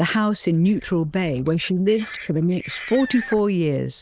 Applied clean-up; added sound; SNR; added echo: neural diffusion model UNIVERSE++.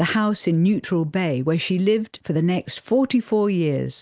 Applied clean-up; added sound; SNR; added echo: none; none; none; none.